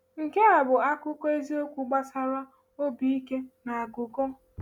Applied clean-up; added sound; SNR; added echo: none; none; none; none.